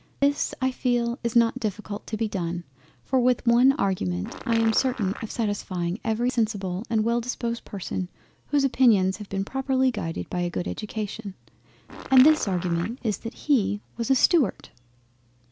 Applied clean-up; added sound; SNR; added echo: none; Fart; 14 dB; none.